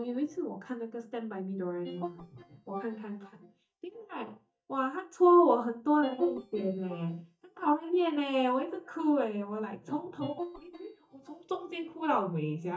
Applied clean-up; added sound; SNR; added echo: neural mask model DeepFilterNet 3.